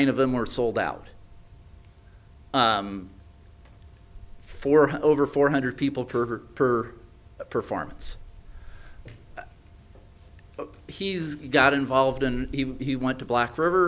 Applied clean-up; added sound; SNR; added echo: none; none; none; none.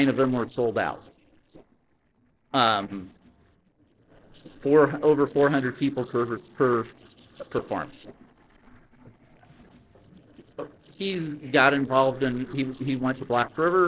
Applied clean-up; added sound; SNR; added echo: neural separator model SepFormer DNS4.